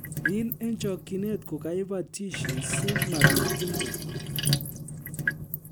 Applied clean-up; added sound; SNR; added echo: none; Sink (filling or washing); -4 dB; none.